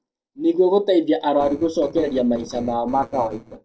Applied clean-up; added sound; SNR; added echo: neural separator model SepFormer DNS4.